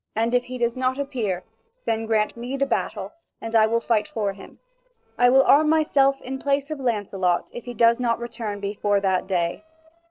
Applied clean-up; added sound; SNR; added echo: neural separator model SepFormer DNS4.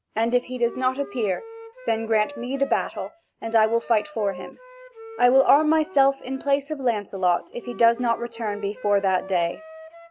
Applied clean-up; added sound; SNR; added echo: none; Wind instrument, woodwind instrument; 18 dB; none.